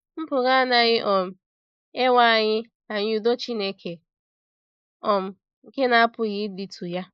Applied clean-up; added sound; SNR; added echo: neural mask model Resemble Enhance denoiser.